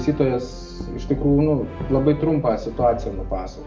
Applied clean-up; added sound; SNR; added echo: none; Brass instrument; 10 dB; reverberation time 0.5 s.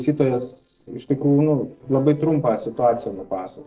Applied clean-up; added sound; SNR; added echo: neural separator model SepFormer DNS4.